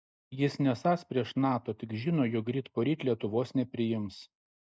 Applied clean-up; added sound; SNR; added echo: none; none; none; none.